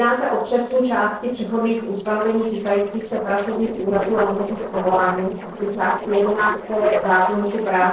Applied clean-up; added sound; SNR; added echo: neural separator model SepFormer DNS4.